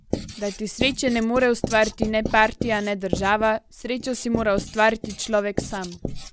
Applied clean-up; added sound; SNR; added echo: none; Writing; 9 dB; none.